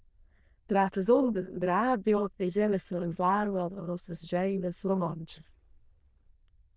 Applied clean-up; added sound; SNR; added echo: neural diffusion model UNIVERSE++.